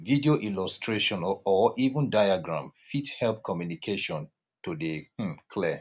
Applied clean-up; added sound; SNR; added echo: none; none; none; none.